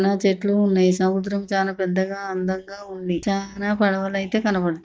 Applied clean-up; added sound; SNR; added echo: neural mask model DeepFilterNet 3.